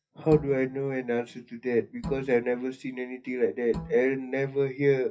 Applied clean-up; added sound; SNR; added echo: classical method WPE with log-MMSE.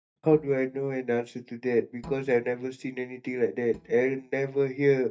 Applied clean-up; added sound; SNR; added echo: neural mask model DeepFilterNet 3.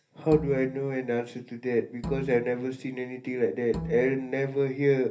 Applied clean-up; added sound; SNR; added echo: none; Bowed string instrument; 12 dB; reverberation time 0.3 s.